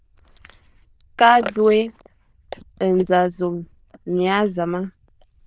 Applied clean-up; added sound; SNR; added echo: neural diffusion model UNIVERSE++.